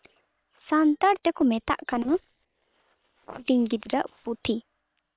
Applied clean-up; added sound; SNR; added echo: neural separator model SepFormer WHAM!.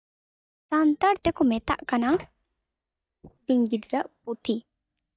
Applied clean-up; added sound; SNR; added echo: neural mask model DeepFilterNet 3.